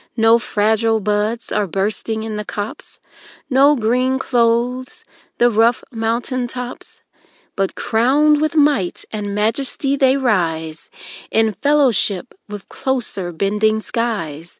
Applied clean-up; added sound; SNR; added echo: none; none; none; none.